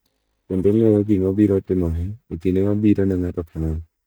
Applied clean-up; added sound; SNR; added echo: neural mask model DeepFilterNet 3.